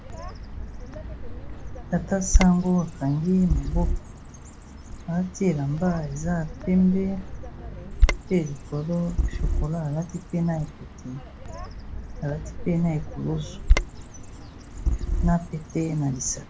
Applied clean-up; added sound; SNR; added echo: none; Bird vocalization, bird call, bird song; 1 dB; none.